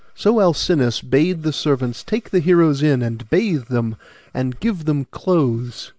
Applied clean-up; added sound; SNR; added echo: neural mask model Resemble Enhance denoiser.